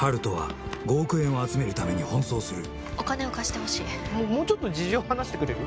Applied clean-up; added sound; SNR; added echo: none; none; none; none.